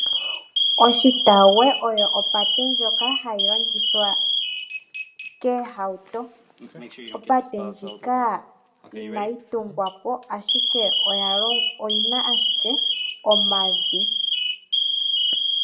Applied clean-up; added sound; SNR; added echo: none; Alarm; -1 dB; reverberation time 0.4 s.